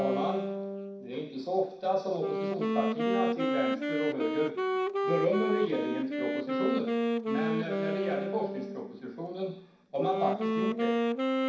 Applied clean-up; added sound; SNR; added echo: none; Wind instrument, woodwind instrument; -2 dB; reverberation time 0.6 s.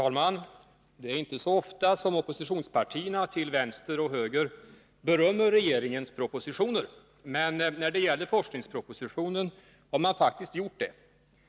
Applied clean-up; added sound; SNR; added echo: none; none; none; none.